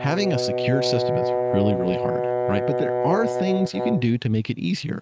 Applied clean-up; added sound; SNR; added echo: neural mask model RNNoise.